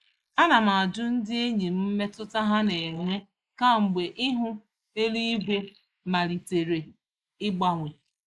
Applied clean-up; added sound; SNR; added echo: neural mask model Resemble Enhance denoiser.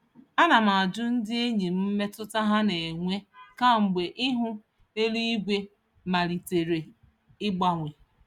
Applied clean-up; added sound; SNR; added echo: none; none; none; none.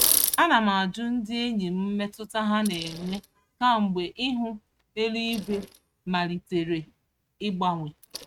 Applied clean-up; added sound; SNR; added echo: neural mask model RNNoise.